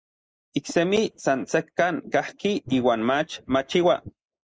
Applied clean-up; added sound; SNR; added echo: neural mask model Resemble Enhance denoiser.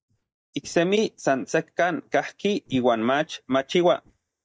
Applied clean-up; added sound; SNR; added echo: neural mask model DeepFilterNet 3.